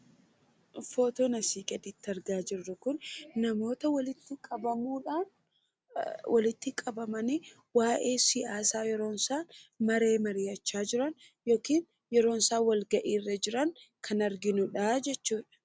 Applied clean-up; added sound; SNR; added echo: none; none; none; none.